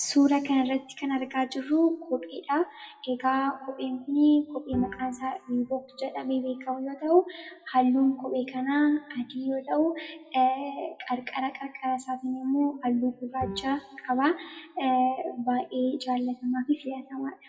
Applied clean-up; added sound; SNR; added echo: classical method WPE with log-MMSE.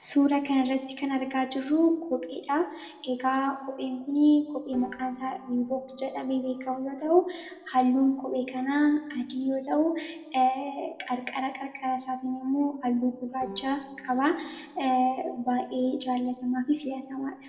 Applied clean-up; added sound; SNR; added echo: neural separator model SepFormer DNS4.